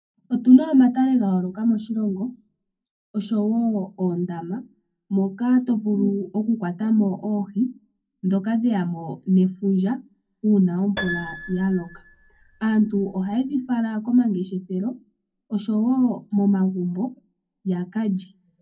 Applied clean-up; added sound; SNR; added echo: none; Piano; 14 dB; reverberation time 0.3 s.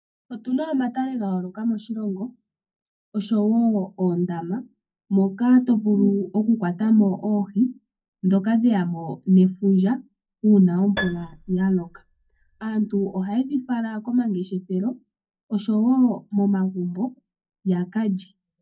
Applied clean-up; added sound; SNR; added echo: neural mask model DeepFilterNet 3.